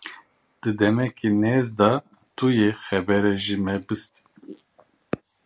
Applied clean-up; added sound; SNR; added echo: none; none; none; none.